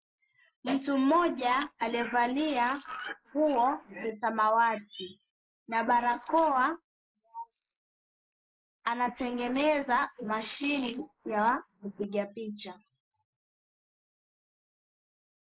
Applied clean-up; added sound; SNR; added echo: neural mask model Resemble Enhance denoiser.